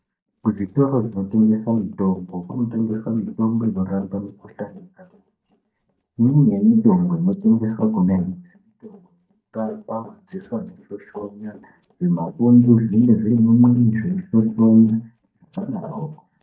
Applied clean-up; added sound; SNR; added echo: neural mask model DeepFilterNet 3.